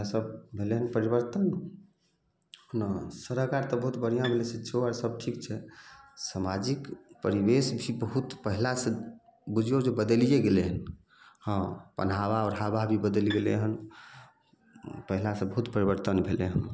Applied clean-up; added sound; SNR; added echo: none; Bowed string instrument; 16 dB; none.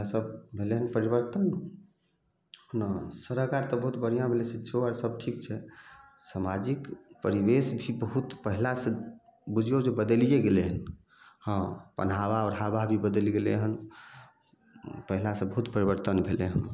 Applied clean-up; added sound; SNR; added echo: none; none; none; none.